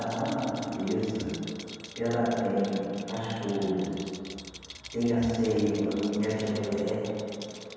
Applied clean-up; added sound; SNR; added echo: none; Rattle; 17 dB; reverberation time 2.1 s.